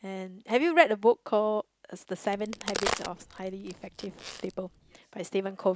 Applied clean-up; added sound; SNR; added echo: none; Crack; 9 dB; none.